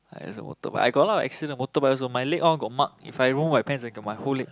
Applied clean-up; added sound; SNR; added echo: none; none; none; none.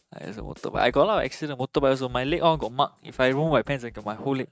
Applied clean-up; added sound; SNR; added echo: neural mask model RNNoise.